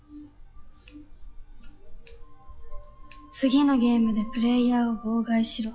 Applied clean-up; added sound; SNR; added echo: classical method log-MMSE.